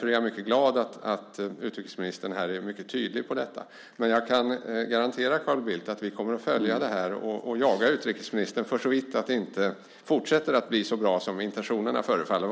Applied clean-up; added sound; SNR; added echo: none; none; none; none.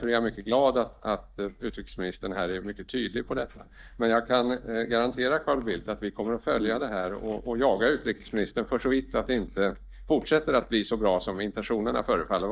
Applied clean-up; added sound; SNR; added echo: neural mask model DeepFilterNet 3.